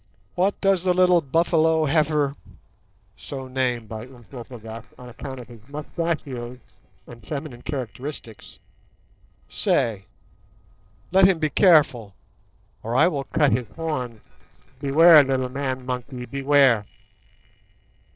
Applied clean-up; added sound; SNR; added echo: neural separator model SepFormer DNS4.